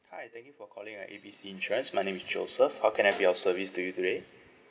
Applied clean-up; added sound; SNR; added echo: none; none; none; none.